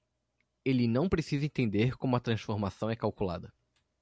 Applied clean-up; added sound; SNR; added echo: none; none; none; none.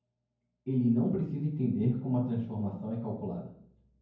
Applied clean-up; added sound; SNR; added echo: none; none; none; reverberation time 0.9 s.